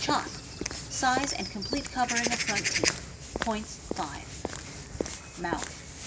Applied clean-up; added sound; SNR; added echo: none; Walk, footsteps / Bird vocalization, bird call, bird song; 0 dB; none.